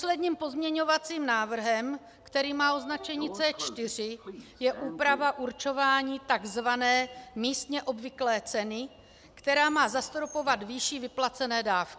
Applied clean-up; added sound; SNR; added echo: none; Sliding door; 20 dB; none.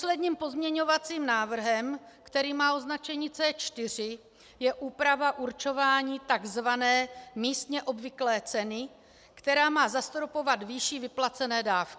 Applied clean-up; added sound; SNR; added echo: none; none; none; none.